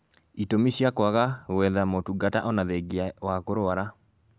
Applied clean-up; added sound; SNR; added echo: none; none; none; none.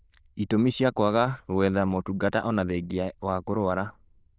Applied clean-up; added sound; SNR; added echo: neural diffusion model UNIVERSE++.